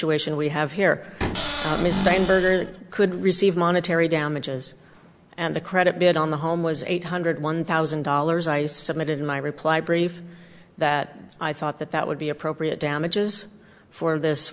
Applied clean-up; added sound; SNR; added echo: none; Cupboard open or close / Door; 4 dB; none.